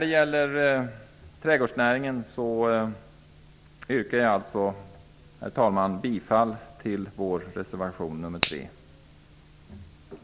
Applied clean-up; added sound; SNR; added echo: none; Finger snapping; 8 dB; none.